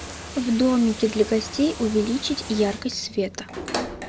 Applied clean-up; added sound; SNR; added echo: none; Bathtub (filling or washing); 11 dB; none.